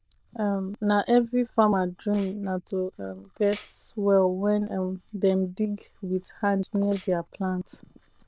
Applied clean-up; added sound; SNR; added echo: neural diffusion model UNIVERSE++.